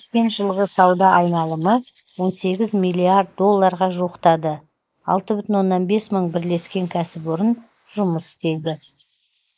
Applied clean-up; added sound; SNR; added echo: neural mask model Resemble Enhance denoiser.